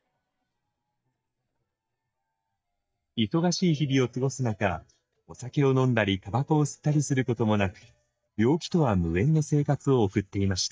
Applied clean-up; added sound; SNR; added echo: neural mask model DeepFilterNet 3.